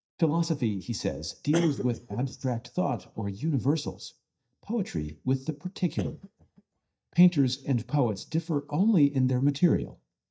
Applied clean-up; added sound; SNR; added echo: neural mask model DeepFilterNet 3.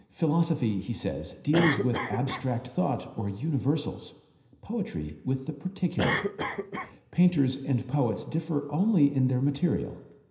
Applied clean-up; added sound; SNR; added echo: none; Cough; 10 dB; reverberation time 0.9 s.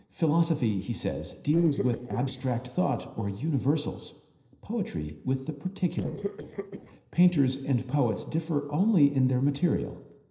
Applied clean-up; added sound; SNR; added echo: neural separator model SepFormer DNS4.